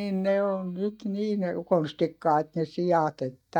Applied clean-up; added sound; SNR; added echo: neural mask model DeepFilterNet 3.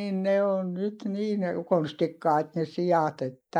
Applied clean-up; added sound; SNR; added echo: neural mask model Resemble Enhance denoiser.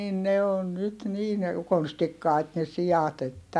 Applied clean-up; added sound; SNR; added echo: none; none; none; none.